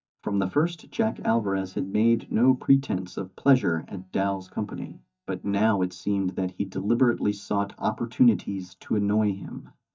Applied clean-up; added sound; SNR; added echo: neural mask model DeepFilterNet 3.